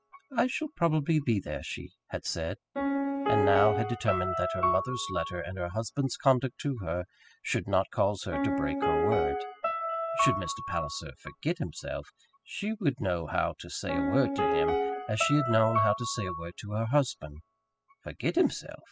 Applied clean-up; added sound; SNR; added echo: classical method spectral subtraction.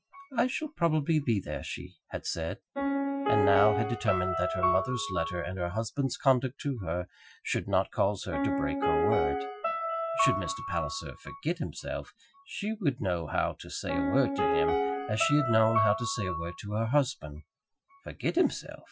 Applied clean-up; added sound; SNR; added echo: classical method Wiener filter.